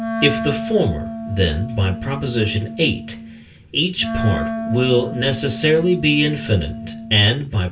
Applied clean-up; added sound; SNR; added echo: none; Wind instrument, woodwind instrument; 8 dB; reverberation time 0.2 s.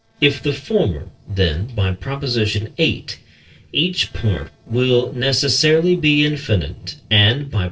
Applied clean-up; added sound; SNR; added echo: neural separator model SepFormer DNS4.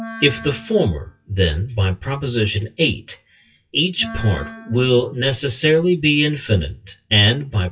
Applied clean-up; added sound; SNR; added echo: classical method WPE with log-MMSE.